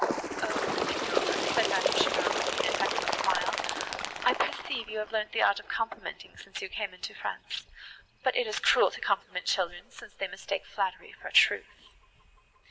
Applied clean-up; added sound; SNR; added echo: none; Bird; 2 dB; reverberation time 0.3 s.